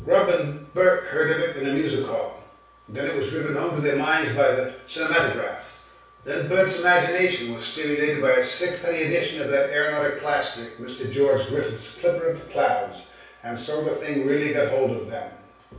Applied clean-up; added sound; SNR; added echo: none; none; none; reverberation time 0.6 s.